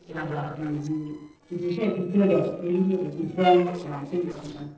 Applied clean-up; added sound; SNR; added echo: neural separator model SepFormer DNS4.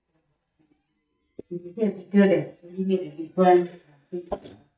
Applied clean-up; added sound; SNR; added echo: neural mask model DeepFilterNet 3.